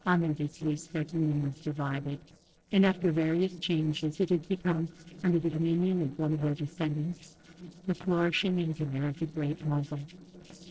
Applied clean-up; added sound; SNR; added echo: neural separator model SepFormer DNS4.